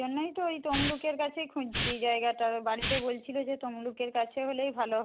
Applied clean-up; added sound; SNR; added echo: none; Hiss; 0 dB; none.